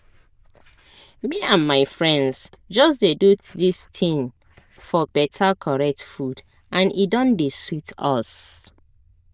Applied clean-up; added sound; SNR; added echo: neural diffusion model UNIVERSE++.